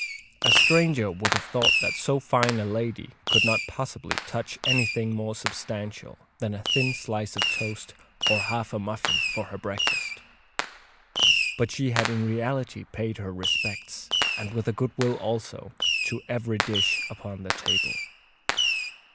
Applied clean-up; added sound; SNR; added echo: none; Fireworks; -1 dB; none.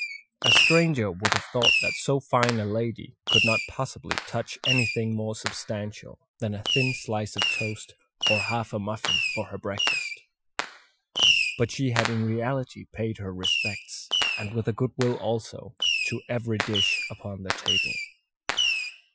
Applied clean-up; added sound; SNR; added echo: classical method Wiener filter.